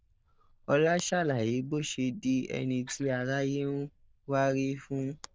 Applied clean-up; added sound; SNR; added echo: neural diffusion model UNIVERSE++.